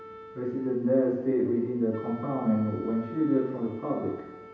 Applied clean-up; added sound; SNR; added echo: none; Wind instrument, woodwind instrument; 17 dB; reverberation time 0.9 s.